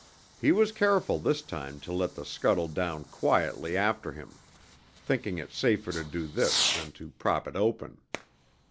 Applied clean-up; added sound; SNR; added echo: none; Fireworks; 10 dB; none.